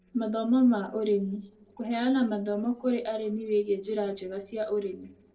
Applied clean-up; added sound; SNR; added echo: neural separator model SepFormer DNS4.